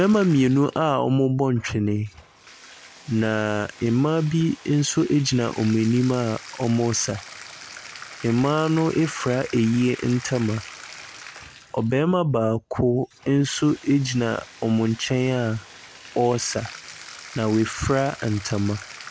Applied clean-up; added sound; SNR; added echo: none; Bathtub (filling or washing); 19 dB; none.